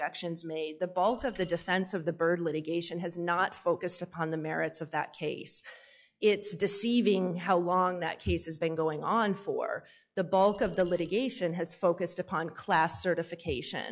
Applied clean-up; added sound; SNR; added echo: classical method log-MMSE.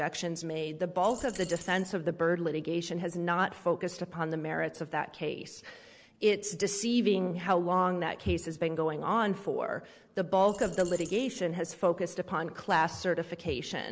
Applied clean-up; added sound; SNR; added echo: none; Coin (dropping); 17 dB; none.